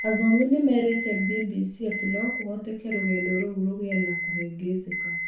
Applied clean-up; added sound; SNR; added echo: none; Alarm; 7 dB; reverberation time 0.3 s.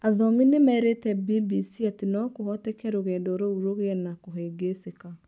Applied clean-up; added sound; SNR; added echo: none; none; none; none.